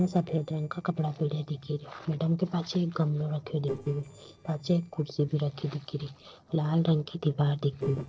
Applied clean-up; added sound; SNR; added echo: neural separator model SepFormer DNS4.